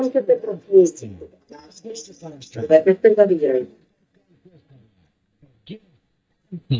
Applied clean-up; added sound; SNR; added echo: neural mask model DeepFilterNet 3.